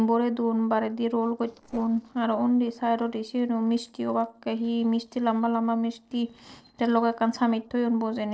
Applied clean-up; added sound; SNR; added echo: neural separator model SepFormer DNS4.